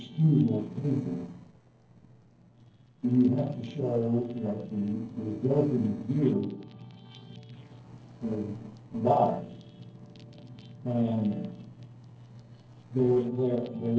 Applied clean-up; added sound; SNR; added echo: neural separator model SepFormer DNS4.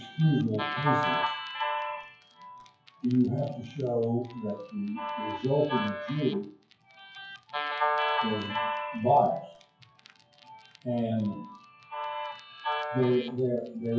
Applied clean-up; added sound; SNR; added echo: classical method WPE with log-MMSE.